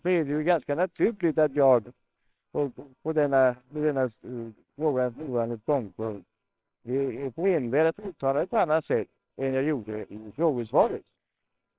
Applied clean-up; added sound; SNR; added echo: neural separator model SepFormer WHAMR!.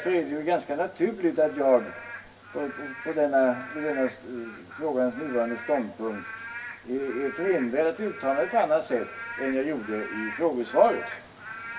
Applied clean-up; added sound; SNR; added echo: none; Rain / Frog; 13 dB; reverberation time 0.2 s.